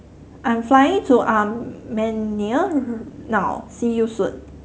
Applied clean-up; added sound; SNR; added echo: none; none; none; none.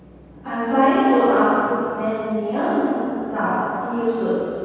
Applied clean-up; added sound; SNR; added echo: none; none; none; reverberation time 2.2 s.